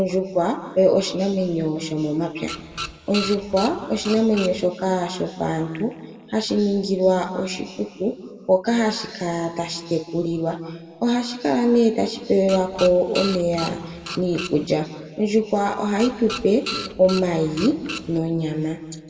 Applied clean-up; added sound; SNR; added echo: none; Printer; 11 dB; reverberation time 1.6 s.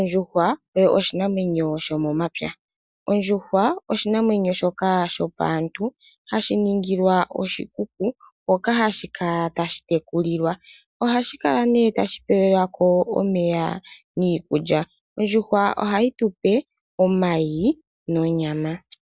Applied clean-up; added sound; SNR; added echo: none; none; none; none.